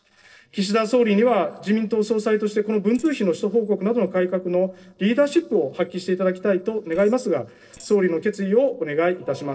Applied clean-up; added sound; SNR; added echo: neural separator model SepFormer DNS4.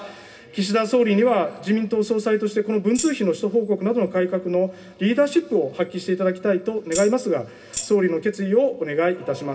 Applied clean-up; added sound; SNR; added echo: none; Tambourine; 12 dB; reverberation time 0.4 s.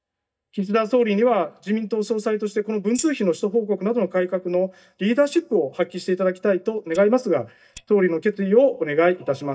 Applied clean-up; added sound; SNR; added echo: neural mask model DeepFilterNet 3.